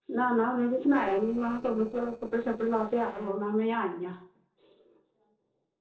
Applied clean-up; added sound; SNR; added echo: neural separator model SepFormer DNS4.